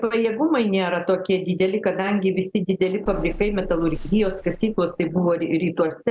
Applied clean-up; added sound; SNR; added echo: none; Bus / Engine; 12 dB; none.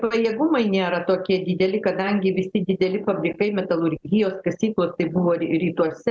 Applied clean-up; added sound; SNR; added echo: none; none; none; none.